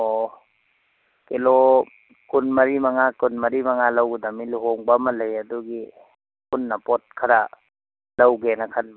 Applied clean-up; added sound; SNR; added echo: none; none; none; none.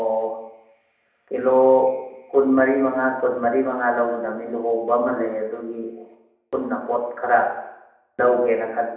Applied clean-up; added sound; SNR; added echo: none; none; none; reverberation time 0.8 s.